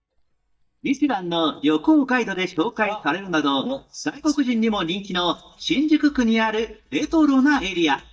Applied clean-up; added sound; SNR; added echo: neural mask model DeepFilterNet 3.